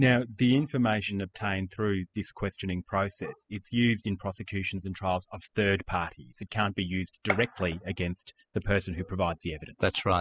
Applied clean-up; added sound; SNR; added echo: classical method spectral subtraction.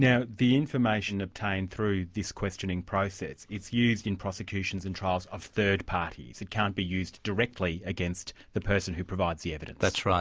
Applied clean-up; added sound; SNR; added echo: none; none; none; none.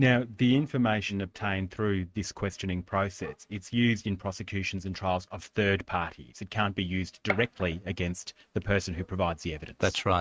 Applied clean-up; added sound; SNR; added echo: neural mask model RNNoise.